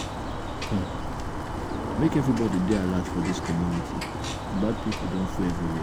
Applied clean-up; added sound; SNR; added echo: none; Bird; 2 dB; none.